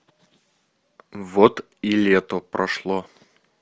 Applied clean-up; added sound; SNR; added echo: none; none; none; none.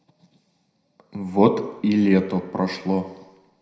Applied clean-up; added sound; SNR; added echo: none; none; none; reverberation time 0.8 s.